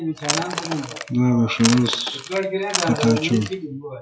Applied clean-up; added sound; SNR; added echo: classical method WPE with log-MMSE.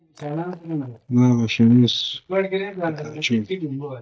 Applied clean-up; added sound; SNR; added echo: neural mask model DeepFilterNet 3.